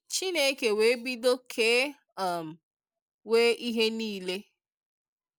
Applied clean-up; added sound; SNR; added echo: none; none; none; none.